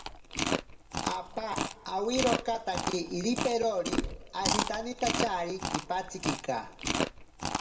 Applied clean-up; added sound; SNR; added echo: none; Chewing, mastication; 1 dB; reverberation time 0.5 s.